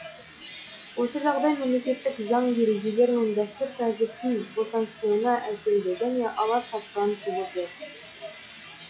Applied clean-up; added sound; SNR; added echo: classical method log-MMSE.